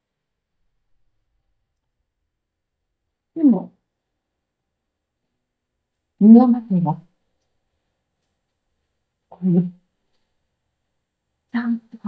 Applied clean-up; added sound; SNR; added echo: neural mask model DeepFilterNet 3.